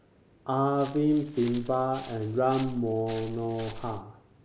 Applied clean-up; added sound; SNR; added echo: none; Walk, footsteps; 14 dB; none.